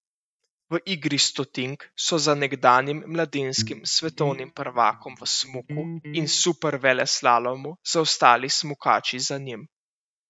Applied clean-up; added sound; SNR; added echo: neural mask model DeepFilterNet 3.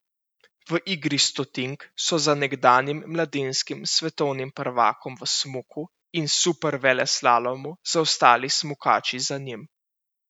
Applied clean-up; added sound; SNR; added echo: none; none; none; none.